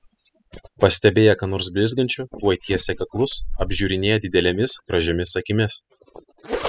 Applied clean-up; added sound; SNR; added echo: classical method spectral subtraction.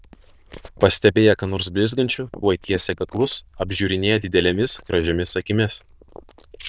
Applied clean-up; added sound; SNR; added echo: neural diffusion model UNIVERSE++.